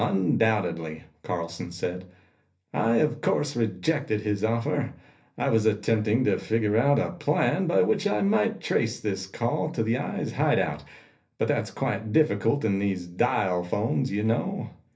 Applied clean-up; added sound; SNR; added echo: none; none; none; reverberation time 0.3 s.